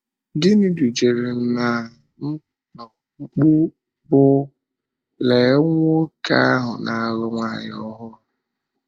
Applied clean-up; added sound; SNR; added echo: neural mask model DeepFilterNet 3.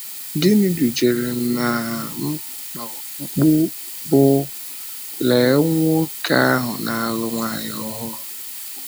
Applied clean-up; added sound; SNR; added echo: none; Sink (filling or washing); 11 dB; none.